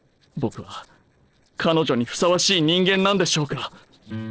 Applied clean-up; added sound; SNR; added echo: neural separator model SepFormer DNS4.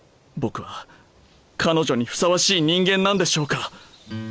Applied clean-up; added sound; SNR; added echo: none; none; none; none.